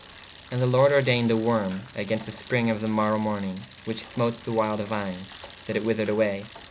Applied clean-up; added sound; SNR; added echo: none; Bicycle; 15 dB; none.